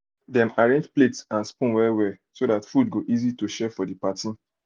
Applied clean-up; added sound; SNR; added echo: none; none; none; none.